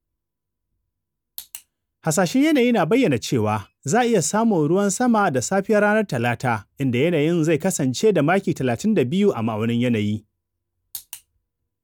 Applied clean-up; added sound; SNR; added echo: none; none; none; none.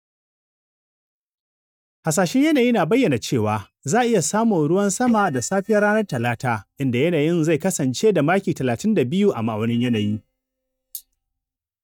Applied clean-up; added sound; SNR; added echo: neural mask model DeepFilterNet 3.